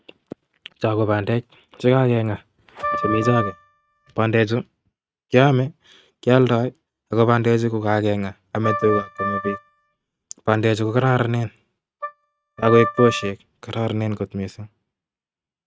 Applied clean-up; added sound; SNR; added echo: neural mask model RNNoise.